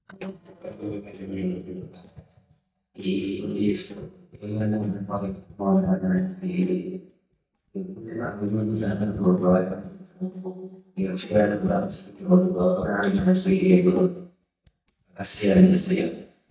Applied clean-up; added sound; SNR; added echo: neural mask model DeepFilterNet 3.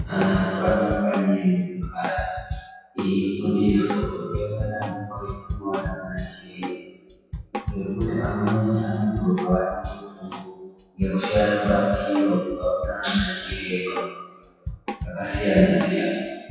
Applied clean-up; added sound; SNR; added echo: classical method WPE with log-MMSE.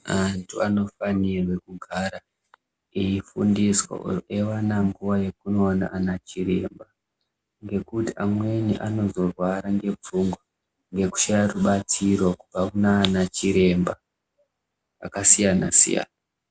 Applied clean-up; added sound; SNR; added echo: none; none; none; none.